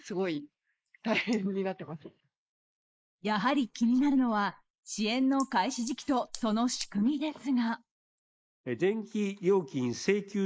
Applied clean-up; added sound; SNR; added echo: neural mask model Resemble Enhance denoiser.